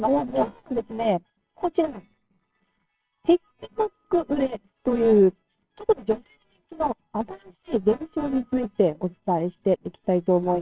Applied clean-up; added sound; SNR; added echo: neural separator model SepFormer WHAMR!.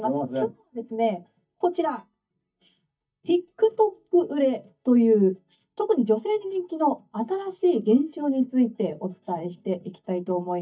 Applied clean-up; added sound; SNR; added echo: neural mask model DeepFilterNet 3.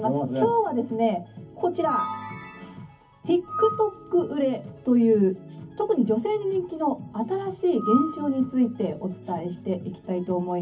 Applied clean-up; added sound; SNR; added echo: none; Screech / Glass; 9 dB; reverberation time 0.3 s.